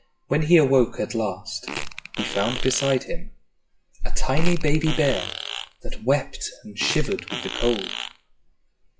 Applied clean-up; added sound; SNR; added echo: classical method WPE with log-MMSE.